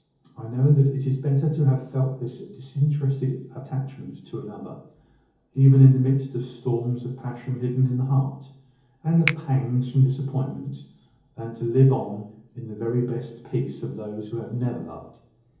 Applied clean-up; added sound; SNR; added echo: none; Finger snapping; 12 dB; reverberation time 0.7 s.